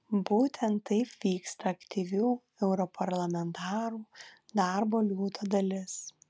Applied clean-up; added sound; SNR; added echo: none; none; none; none.